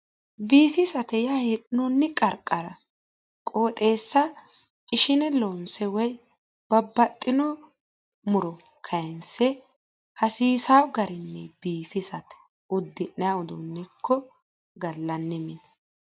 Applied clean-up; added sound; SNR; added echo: none; none; none; none.